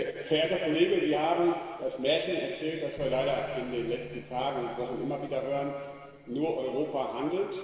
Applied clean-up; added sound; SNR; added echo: neural separator model SepFormer DNS4.